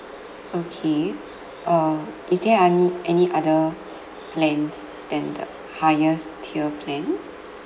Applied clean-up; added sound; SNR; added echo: none; none; none; none.